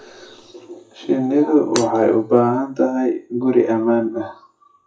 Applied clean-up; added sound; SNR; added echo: classical method WPE with log-MMSE.